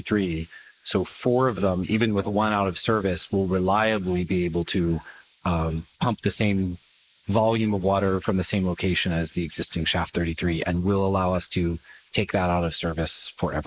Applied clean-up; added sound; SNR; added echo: neural mask model Resemble Enhance denoiser.